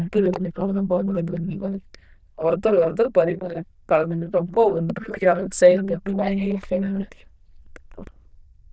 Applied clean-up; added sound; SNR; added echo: neural diffusion model UNIVERSE++.